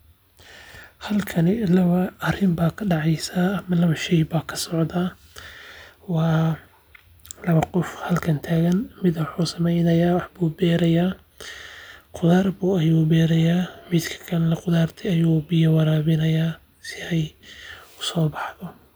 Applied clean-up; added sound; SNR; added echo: none; none; none; none.